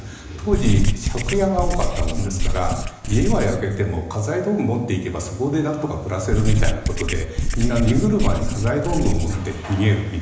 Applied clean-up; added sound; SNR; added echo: none; Writing; -1 dB; reverberation time 1.0 s.